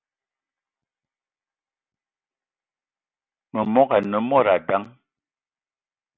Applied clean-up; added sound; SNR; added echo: none; none; none; none.